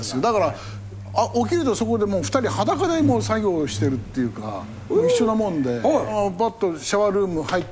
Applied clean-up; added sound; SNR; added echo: none; Truck; 12 dB; none.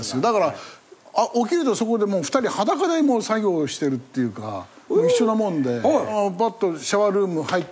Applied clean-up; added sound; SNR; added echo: none; none; none; none.